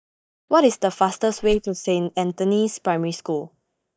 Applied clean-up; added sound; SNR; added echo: neural mask model DeepFilterNet 3.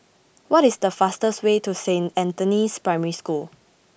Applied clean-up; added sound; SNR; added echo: none; none; none; none.